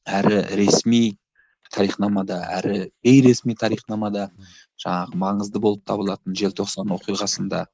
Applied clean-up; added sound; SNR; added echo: neural mask model Resemble Enhance denoiser.